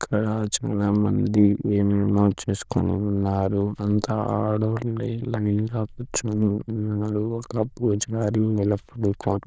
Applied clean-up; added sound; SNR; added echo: neural diffusion model UNIVERSE++.